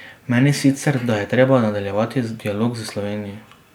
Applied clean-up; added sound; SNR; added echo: none; none; none; none.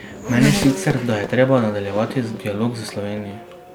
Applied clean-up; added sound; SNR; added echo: none; Race car, auto racing / Accelerating, revving, vroom; 7 dB; none.